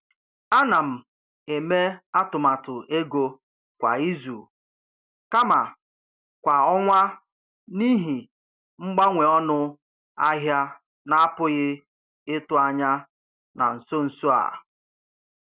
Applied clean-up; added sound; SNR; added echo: none; none; none; none.